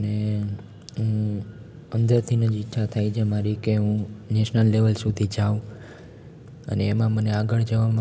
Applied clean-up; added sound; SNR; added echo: none; none; none; none.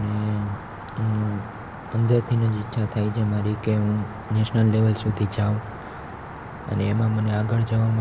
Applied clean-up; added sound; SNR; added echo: none; Rain; 14 dB; none.